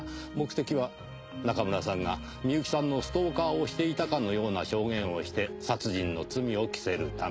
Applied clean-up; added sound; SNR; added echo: none; none; none; none.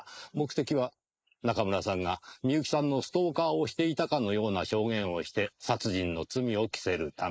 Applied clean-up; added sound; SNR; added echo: neural mask model Resemble Enhance denoiser.